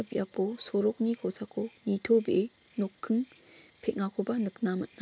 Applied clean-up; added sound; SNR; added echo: none; none; none; none.